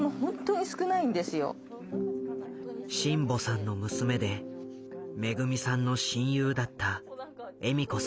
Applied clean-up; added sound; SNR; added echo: none; none; none; none.